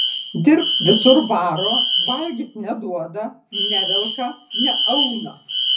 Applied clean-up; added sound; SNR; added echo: none; Alarm; 1 dB; reverberation time 0.4 s.